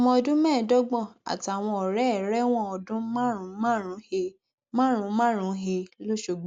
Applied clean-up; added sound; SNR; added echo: none; none; none; none.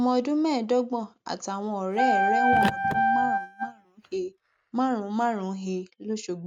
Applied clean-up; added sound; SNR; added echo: neural mask model RNNoise.